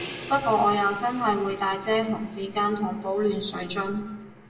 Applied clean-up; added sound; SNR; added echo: none; Crash cymbal; 16 dB; reverberation time 0.8 s.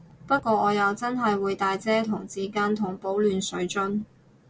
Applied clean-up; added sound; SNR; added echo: none; none; none; none.